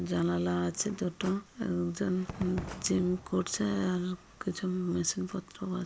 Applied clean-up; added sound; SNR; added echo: none; Cutlery, silverware / Drawer open or close + Crowd / Cheering / Fireworks; 16 dB; none.